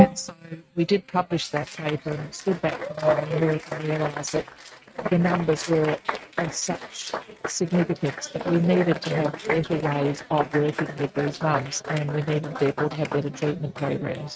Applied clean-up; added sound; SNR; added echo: neural mask model RNNoise.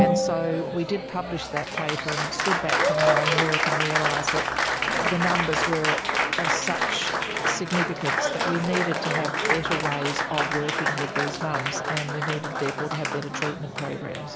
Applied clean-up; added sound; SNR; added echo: none; Applause; -4 dB; none.